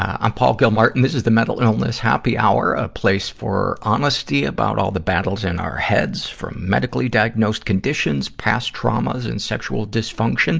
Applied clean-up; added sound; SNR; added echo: none; none; none; none.